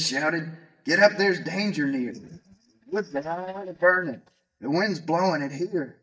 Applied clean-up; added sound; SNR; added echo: neural mask model DeepFilterNet 3.